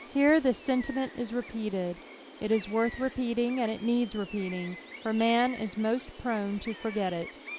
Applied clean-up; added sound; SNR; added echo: none; Gull, seagull; 16 dB; none.